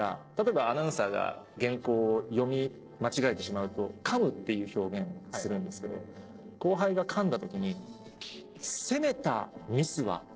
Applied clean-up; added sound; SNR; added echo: neural separator model SepFormer DNS4.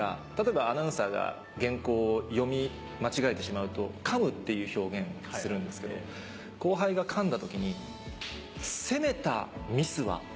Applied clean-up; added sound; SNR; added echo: none; none; none; none.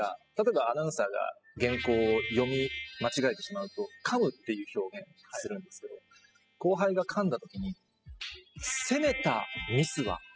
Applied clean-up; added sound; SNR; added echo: classical method spectral subtraction.